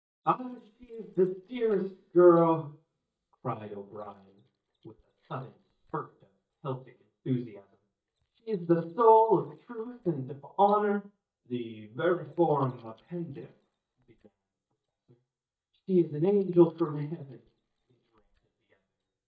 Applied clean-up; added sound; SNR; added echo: neural mask model DeepFilterNet 3.